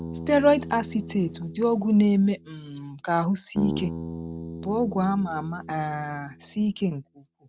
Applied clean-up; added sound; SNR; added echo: none; Bass guitar; 14 dB; none.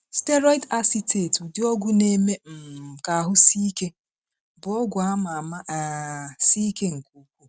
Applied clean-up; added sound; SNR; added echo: none; none; none; none.